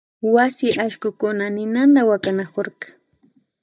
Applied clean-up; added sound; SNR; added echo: neural mask model DeepFilterNet 3.